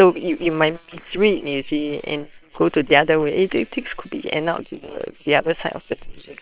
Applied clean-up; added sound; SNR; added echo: neural separator model SepFormer WHAM!.